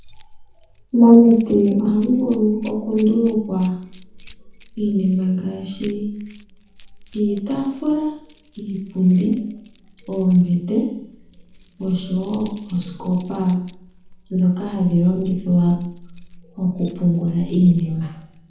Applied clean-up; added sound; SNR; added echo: none; Keys jangling; 19 dB; reverberation time 0.7 s.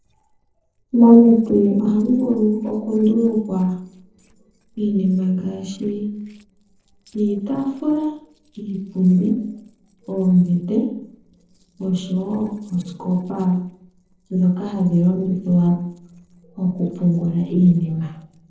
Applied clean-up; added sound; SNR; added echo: neural separator model SepFormer DNS4.